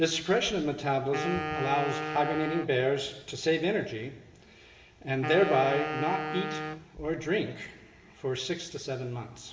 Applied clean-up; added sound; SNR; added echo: none; Wind instrument, woodwind instrument; 6 dB; reverberation time 1.6 s.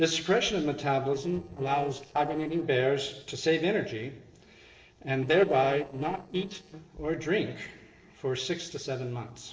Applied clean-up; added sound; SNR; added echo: neural separator model SepFormer DNS4.